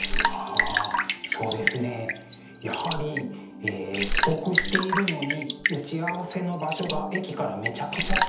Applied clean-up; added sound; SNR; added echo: none; Raindrop / Drip; -1 dB; reverberation time 0.8 s.